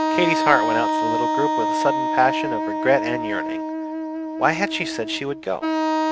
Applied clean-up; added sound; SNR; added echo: none; Wind instrument, woodwind instrument; -1 dB; none.